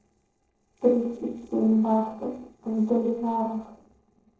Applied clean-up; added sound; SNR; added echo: neural separator model SepFormer DNS4.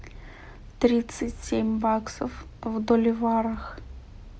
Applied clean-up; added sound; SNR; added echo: none; none; none; none.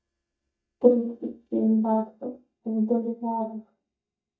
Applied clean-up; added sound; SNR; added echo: neural mask model DeepFilterNet 3.